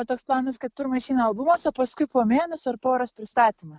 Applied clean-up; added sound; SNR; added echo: none; none; none; none.